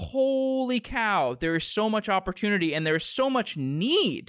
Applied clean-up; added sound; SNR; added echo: none; none; none; none.